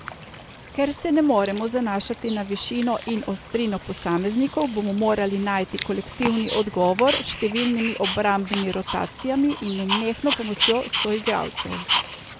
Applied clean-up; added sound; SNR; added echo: none; Water / Bird + Dog; 7 dB; none.